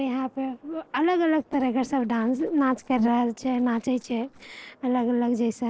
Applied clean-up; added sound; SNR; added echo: neural separator model SepFormer DNS4.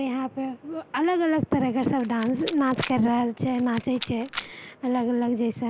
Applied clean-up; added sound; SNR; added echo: none; Rattle; 10 dB; none.